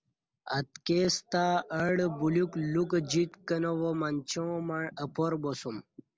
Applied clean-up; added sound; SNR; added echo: none; none; none; none.